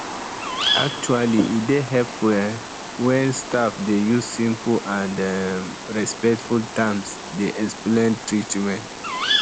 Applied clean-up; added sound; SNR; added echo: none; Bird vocalization, bird call, bird song; 7 dB; none.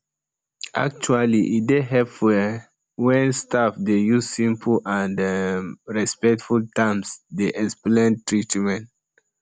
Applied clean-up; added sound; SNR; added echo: none; none; none; none.